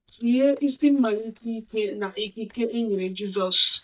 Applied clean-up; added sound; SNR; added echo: neural mask model DeepFilterNet 3.